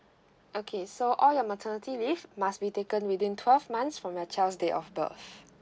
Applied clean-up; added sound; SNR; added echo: none; none; none; none.